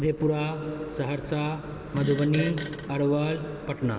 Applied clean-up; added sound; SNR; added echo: none; Fart; 9 dB; none.